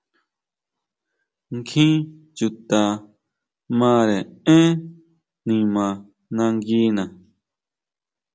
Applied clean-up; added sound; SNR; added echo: none; none; none; none.